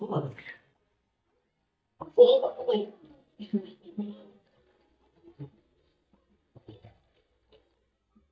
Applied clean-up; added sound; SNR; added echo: neural mask model DeepFilterNet 3.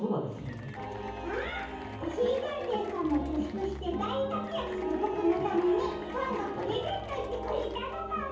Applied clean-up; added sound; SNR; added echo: none; Applause / Crowd / Cheering; 15 dB; reverberation time 0.7 s.